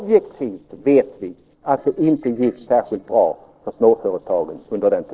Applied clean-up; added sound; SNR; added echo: neural separator model SepFormer DNS4.